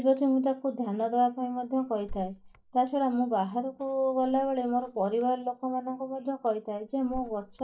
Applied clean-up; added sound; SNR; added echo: neural mask model DeepFilterNet 3.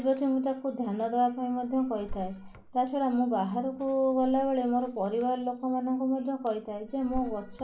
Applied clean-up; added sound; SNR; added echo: none; Drawer open or close; 17 dB; none.